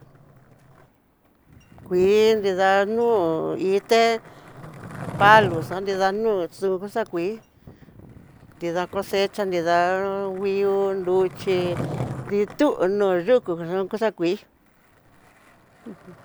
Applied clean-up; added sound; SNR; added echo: none; Skateboard; 15 dB; none.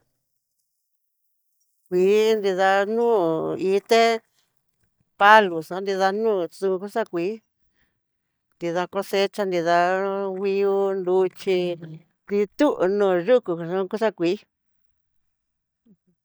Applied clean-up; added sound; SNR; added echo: neural mask model DeepFilterNet 3.